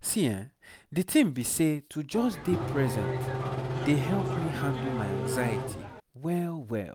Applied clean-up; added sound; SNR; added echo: none; Race car, auto racing / Engine starting; 2 dB; none.